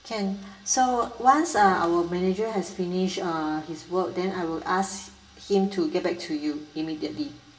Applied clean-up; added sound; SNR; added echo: none; none; none; reverberation time 0.8 s.